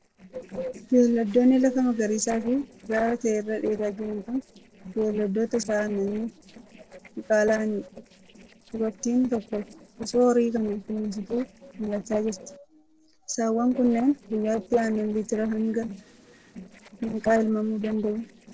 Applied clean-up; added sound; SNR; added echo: neural separator model SepFormer DNS4.